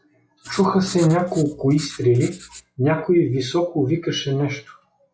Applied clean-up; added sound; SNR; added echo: classical method log-MMSE.